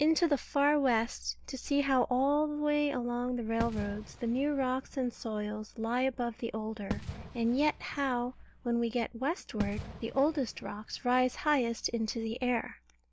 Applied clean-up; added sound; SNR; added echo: none; Fireworks; 13 dB; none.